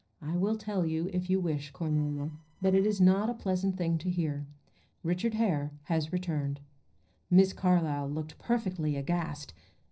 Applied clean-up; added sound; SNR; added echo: neural separator model SepFormer DNS4.